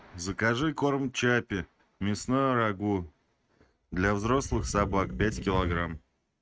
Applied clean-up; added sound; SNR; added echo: neural mask model RNNoise.